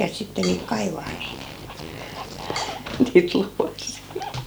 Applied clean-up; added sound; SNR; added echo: none; Fart + Drum kit; 14 dB; none.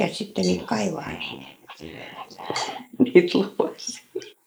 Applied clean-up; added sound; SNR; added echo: neural mask model Resemble Enhance denoiser.